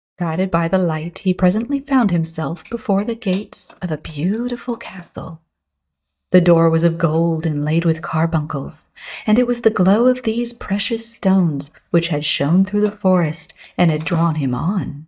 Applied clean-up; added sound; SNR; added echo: neural mask model DeepFilterNet 3.